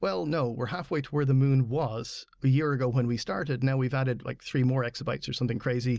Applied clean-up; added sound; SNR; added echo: none; none; none; none.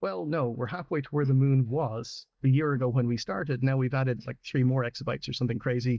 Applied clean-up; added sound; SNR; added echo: neural mask model DeepFilterNet 3.